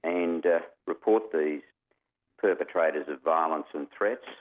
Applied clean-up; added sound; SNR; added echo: none; none; none; none.